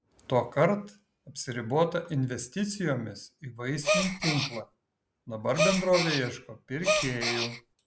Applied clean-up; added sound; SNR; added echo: none; Gasp; 0 dB; none.